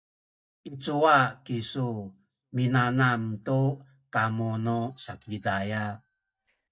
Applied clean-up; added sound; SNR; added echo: neural mask model DeepFilterNet 3.